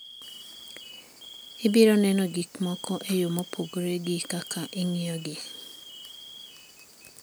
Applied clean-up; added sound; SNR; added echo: none; Alarm; 18 dB; none.